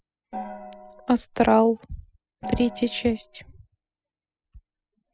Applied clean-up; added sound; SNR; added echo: classical method spectral subtraction.